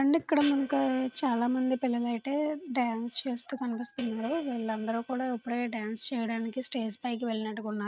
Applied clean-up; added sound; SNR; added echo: neural mask model RNNoise.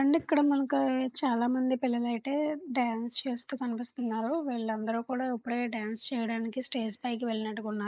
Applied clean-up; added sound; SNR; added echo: neural mask model Resemble Enhance denoiser.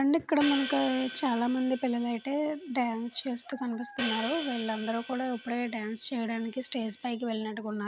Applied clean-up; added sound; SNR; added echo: none; Hi-hat; 11 dB; none.